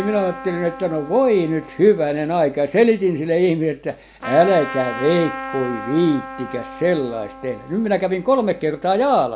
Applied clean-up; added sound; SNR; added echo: none; Trumpet; 14 dB; none.